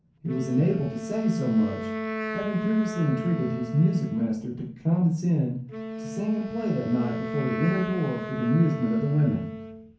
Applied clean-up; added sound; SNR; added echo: none; Wind instrument, woodwind instrument; 8 dB; reverberation time 0.6 s.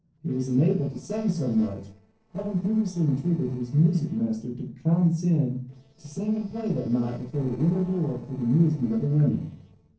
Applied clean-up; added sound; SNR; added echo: neural separator model SepFormer DNS4.